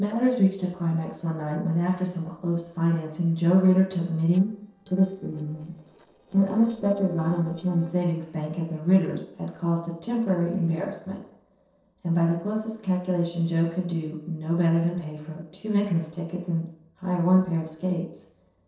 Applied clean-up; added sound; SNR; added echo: neural separator model SepFormer DNS4.